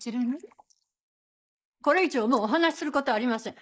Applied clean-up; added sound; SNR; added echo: neural mask model Resemble Enhance denoiser.